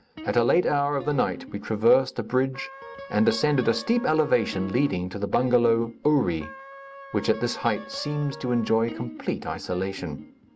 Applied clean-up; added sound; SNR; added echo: none; Guitar + Trumpet; 16 dB; none.